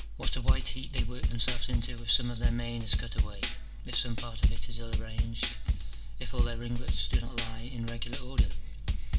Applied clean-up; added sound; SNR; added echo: none; Drum / Drum kit; 1 dB; reverberation time 2.4 s.